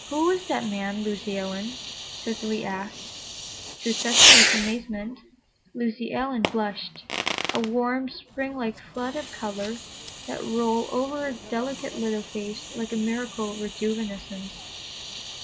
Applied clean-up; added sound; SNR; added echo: none; Fireworks; -1 dB; none.